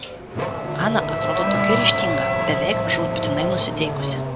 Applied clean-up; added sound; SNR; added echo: none; Wind instrument, woodwind instrument + Accelerating, revving, vroom / Car; -1 dB; none.